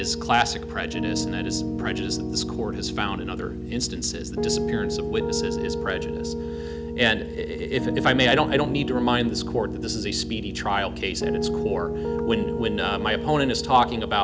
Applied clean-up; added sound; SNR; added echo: none; Piano; 2 dB; none.